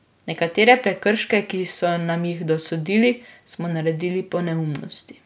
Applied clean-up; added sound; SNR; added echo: none; none; none; none.